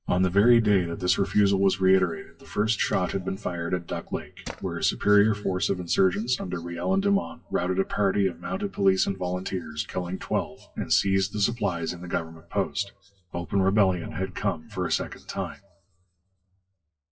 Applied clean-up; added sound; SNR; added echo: classical method WPE with log-MMSE.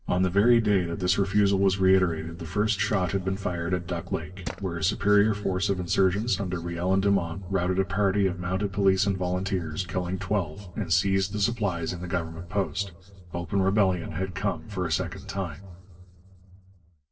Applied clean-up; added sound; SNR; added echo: neural separator model SepFormer DNS4.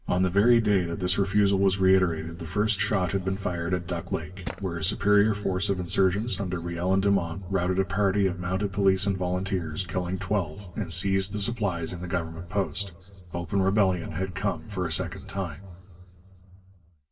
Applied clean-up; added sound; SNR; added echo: none; Tools; 11 dB; reverberation time 2.7 s.